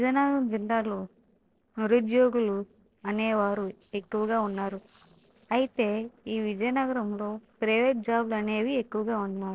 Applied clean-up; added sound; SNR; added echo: neural separator model SepFormer DNS4.